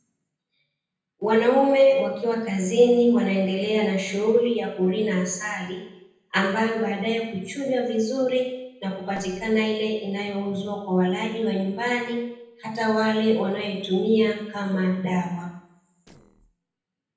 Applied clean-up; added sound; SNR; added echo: neural separator model SepFormer DNS4.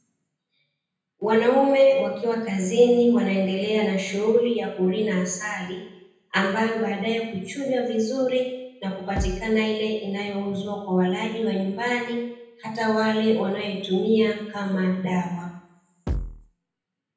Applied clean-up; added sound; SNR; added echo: none; Bass drum; 7 dB; reverberation time 0.9 s.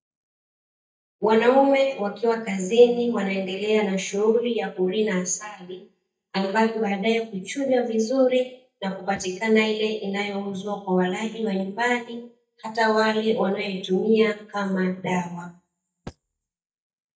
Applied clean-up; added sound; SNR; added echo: neural mask model DeepFilterNet 3.